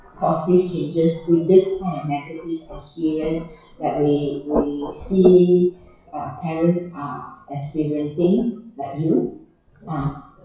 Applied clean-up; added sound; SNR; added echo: classical method WPE with log-MMSE.